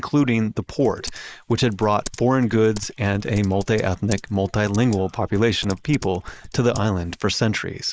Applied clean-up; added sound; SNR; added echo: neural mask model Resemble Enhance denoiser.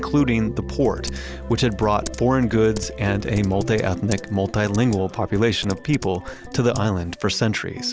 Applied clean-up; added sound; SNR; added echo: none; Typing; 17 dB; none.